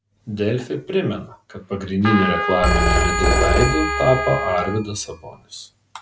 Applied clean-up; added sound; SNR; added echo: none; Telephone + Trumpet; -1 dB; none.